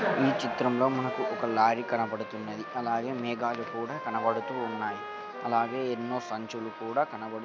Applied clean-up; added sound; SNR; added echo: none; Trumpet; 12 dB; none.